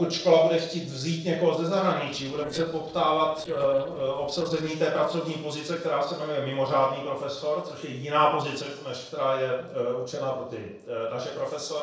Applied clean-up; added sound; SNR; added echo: neural separator model SepFormer DNS4.